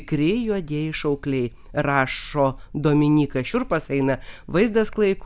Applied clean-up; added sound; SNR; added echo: none; none; none; none.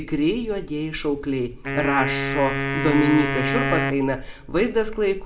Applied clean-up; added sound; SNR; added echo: none; Wind instrument, woodwind instrument; 3 dB; reverberation time 0.7 s.